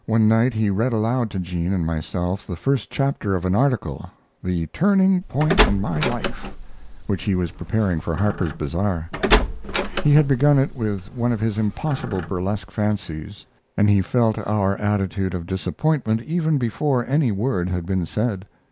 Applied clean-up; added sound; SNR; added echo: none; Door; 4 dB; none.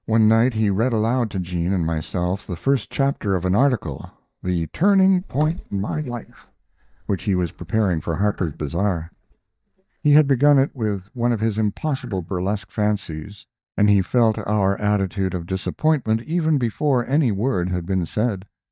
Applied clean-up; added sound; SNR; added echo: neural mask model DeepFilterNet 3.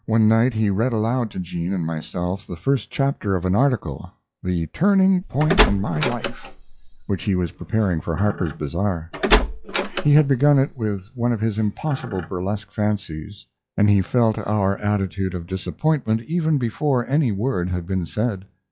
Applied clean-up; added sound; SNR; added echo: classical method log-MMSE.